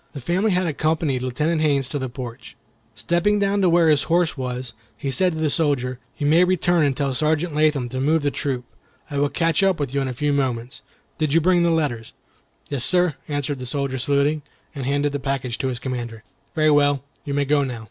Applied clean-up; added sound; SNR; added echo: none; none; none; none.